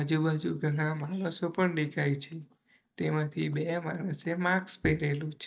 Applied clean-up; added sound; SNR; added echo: neural mask model DeepFilterNet 3.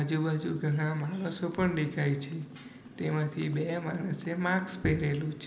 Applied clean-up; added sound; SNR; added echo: none; Motorcycle; 18 dB; reverberation time 0.8 s.